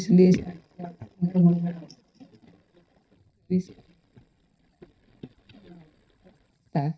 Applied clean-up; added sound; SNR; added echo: neural mask model DeepFilterNet 3.